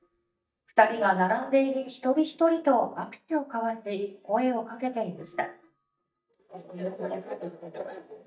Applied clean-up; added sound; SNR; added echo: neural mask model DeepFilterNet 3.